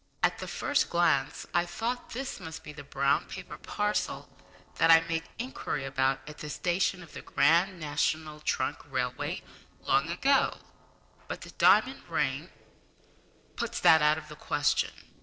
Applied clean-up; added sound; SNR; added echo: neural separator model SepFormer DNS4.